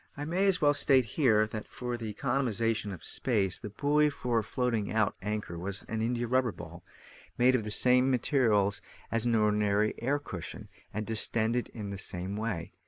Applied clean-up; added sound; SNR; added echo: none; none; none; none.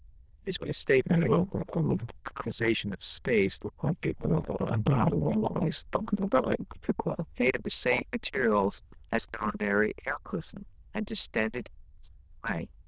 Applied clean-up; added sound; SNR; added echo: neural diffusion model UNIVERSE++.